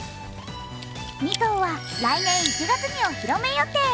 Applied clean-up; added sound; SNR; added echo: none; Chewing, mastication; 14 dB; none.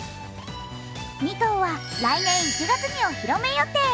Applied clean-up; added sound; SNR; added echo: none; none; none; none.